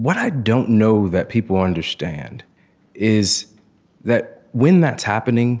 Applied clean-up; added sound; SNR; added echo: none; none; none; none.